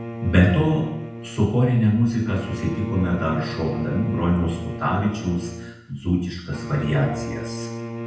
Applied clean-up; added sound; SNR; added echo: none; Bowed string instrument; 10 dB; reverberation time 0.8 s.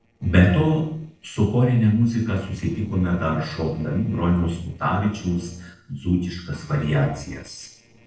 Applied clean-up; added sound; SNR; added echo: neural separator model SepFormer DNS4.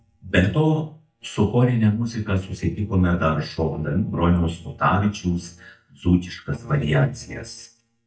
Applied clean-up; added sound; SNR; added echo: neural mask model DeepFilterNet 3.